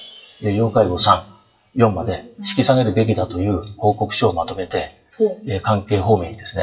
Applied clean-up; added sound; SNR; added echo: classical method WPE with log-MMSE.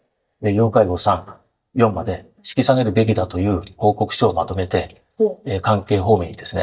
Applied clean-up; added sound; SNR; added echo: neural mask model DeepFilterNet 3.